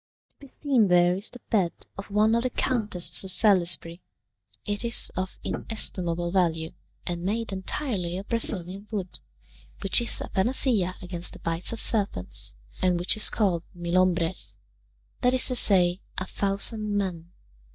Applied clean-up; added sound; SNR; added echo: neural mask model DeepFilterNet 3.